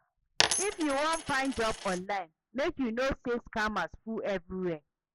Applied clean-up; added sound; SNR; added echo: none; Coin (dropping); 1 dB; none.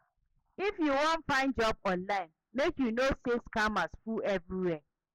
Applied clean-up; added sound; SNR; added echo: none; none; none; none.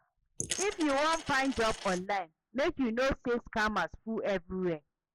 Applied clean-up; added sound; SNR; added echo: neural mask model Resemble Enhance denoiser.